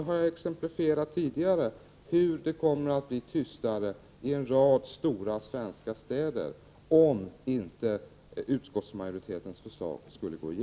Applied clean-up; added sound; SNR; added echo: none; none; none; none.